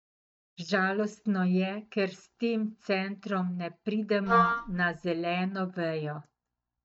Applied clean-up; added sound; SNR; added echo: neural mask model DeepFilterNet 3.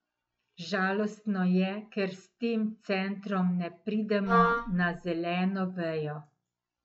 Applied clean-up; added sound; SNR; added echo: classical method log-MMSE.